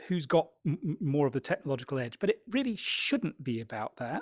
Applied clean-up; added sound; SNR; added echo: none; none; none; none.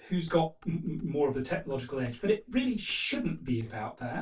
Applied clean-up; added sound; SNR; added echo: neural separator model SepFormer DNS4.